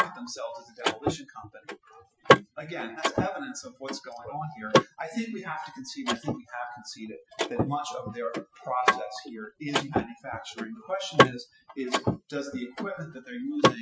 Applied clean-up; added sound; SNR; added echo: classical method Wiener filter.